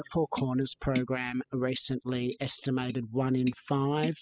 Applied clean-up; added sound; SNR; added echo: classical method spectral subtraction.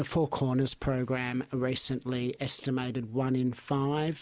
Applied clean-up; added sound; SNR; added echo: none; none; none; none.